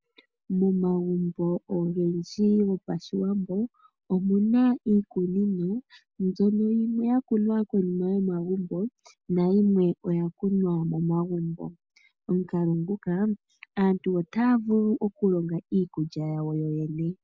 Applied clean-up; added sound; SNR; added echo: none; none; none; none.